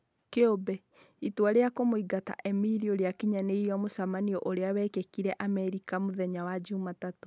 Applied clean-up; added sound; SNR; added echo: none; none; none; none.